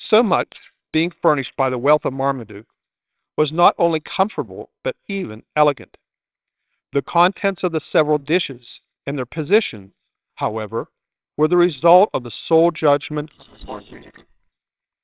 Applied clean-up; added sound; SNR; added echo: neural separator model SepFormer WHAMR!.